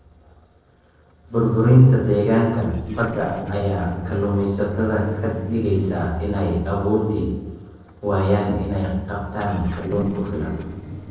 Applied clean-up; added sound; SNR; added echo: neural separator model SepFormer DNS4.